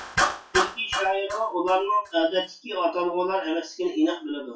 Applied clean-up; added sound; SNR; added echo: classical method WPE with log-MMSE.